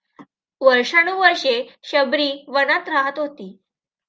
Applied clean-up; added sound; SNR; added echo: none; none; none; none.